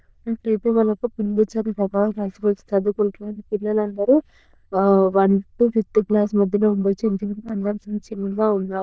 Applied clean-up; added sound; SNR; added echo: neural diffusion model UNIVERSE++.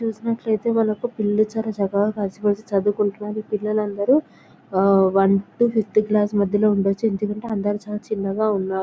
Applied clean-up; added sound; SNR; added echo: none; none; none; none.